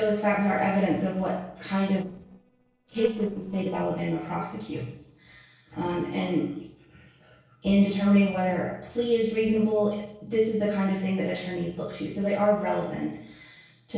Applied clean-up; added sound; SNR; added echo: neural separator model SepFormer DNS4.